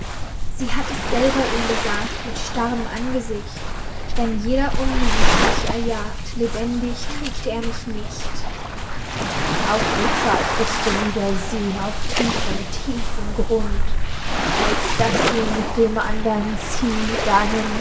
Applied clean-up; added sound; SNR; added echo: none; Waves, surf; -4 dB; reverberation time 1.6 s.